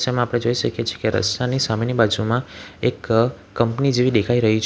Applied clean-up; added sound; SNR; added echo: none; none; none; none.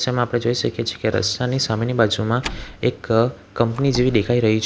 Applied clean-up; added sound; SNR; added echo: none; Slam; 18 dB; none.